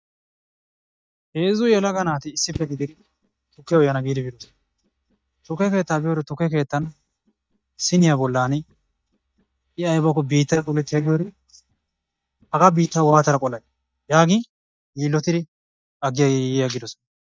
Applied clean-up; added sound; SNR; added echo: neural mask model DeepFilterNet 3.